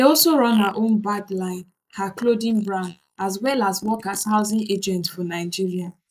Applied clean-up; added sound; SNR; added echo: neural mask model Resemble Enhance denoiser.